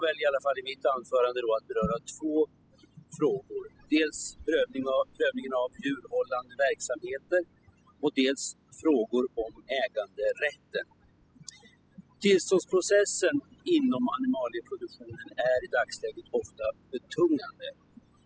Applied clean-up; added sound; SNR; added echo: classical method spectral subtraction.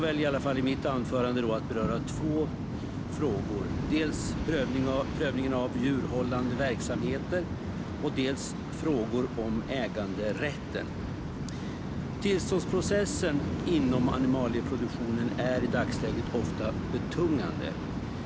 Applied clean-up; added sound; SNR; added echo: none; Waves, surf; 2 dB; none.